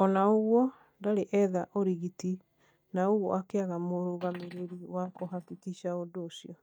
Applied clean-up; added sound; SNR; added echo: neural mask model DeepFilterNet 3.